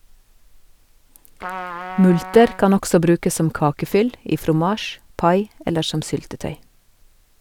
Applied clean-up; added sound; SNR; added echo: none; Trumpet; 13 dB; none.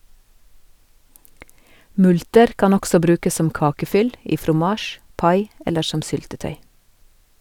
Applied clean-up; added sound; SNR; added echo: none; none; none; none.